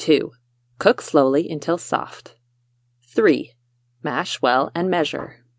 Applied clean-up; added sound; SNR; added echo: none; Knock / Wood; 19 dB; none.